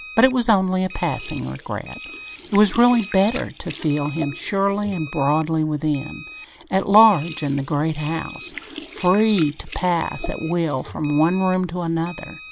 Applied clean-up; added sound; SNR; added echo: none; Sink (filling or washing) + Alarm; 12 dB; none.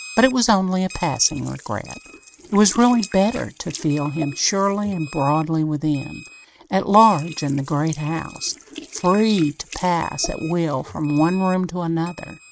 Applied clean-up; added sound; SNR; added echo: neural mask model RNNoise.